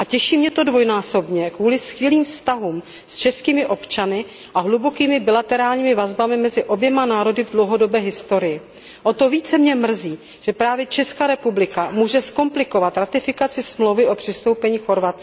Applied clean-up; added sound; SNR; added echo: none; none; none; none.